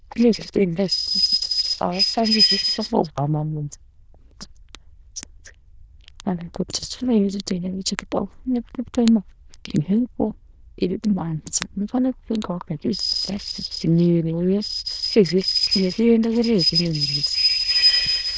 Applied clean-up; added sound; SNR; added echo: neural diffusion model UNIVERSE++.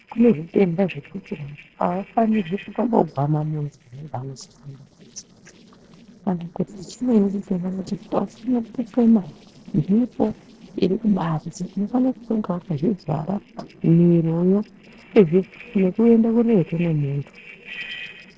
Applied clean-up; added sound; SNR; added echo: neural separator model SepFormer DNS4.